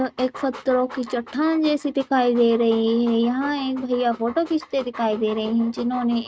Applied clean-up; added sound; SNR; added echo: neural mask model RNNoise.